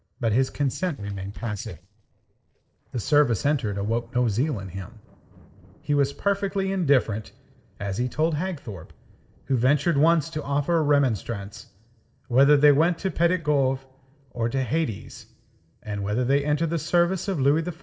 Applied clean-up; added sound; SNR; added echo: neural separator model SepFormer DNS4.